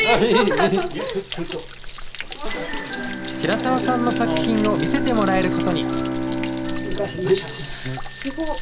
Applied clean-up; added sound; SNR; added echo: none; Stream / Trickle, dribble / Splash, splatter + Bowed string instrument; 2 dB; none.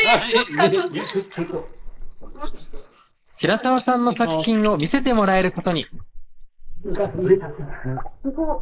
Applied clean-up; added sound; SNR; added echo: neural mask model Resemble Enhance denoiser.